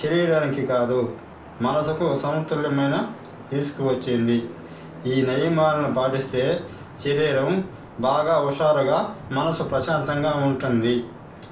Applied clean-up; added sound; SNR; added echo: none; Traffic noise, roadway noise / Vehicle horn, car horn, honking; 17 dB; reverberation time 0.3 s.